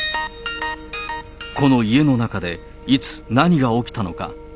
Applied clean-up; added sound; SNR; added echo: none; none; none; none.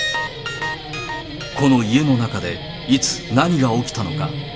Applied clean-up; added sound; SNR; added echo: none; Guitar; 10 dB; reverberation time 0.6 s.